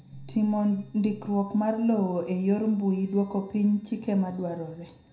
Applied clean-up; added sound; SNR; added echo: none; none; none; reverberation time 0.4 s.